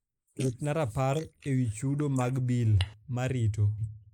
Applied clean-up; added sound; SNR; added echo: neural mask model Resemble Enhance denoiser.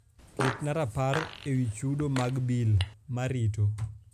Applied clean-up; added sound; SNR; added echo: none; Fart; 10 dB; none.